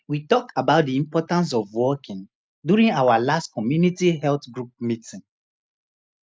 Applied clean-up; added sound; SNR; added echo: none; none; none; none.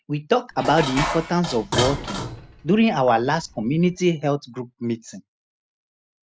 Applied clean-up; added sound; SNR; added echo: none; Dishes, pots, and pans; 7 dB; none.